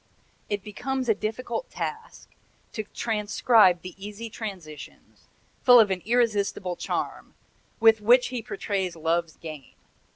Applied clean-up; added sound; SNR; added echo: none; none; none; none.